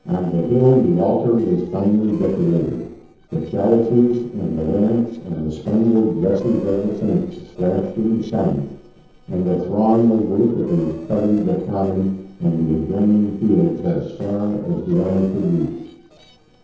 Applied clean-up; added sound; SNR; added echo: neural separator model SepFormer DNS4.